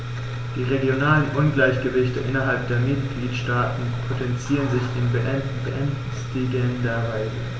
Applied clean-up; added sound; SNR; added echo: none; Scratching (performance technique); 19 dB; reverberation time 3.0 s.